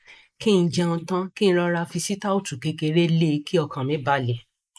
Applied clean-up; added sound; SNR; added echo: neural mask model Resemble Enhance denoiser.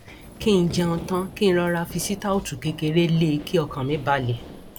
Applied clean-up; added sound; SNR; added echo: none; Run; 16 dB; none.